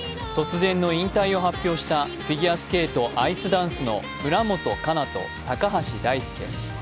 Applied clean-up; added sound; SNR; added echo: none; none; none; none.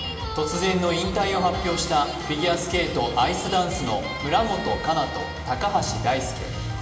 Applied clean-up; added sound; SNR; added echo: none; none; none; reverberation time 2.4 s.